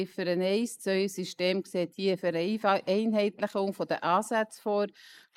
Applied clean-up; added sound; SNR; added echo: neural mask model Resemble Enhance denoiser.